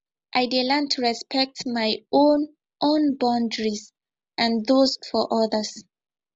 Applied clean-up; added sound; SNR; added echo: none; none; none; none.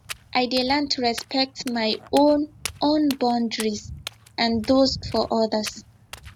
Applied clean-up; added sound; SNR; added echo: none; Walk, footsteps; 16 dB; none.